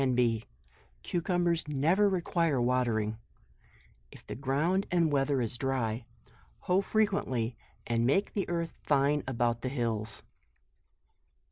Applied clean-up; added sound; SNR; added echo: none; none; none; none.